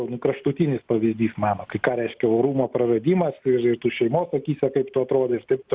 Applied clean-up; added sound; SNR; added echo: none; none; none; none.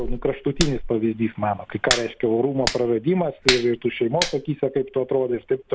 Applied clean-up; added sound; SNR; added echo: none; Hands; 7 dB; none.